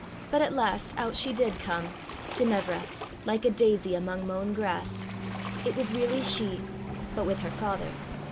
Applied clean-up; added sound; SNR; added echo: none; Waves, surf; 8 dB; none.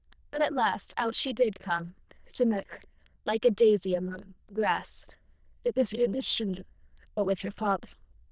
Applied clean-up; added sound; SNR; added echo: neural diffusion model UNIVERSE++.